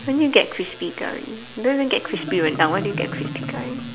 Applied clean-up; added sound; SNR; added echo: none; Marimba, xylophone; 10 dB; none.